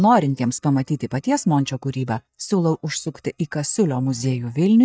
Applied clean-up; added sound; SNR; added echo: neural mask model DeepFilterNet 3.